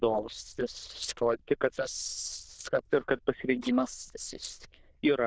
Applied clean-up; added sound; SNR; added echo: neural diffusion model UNIVERSE++.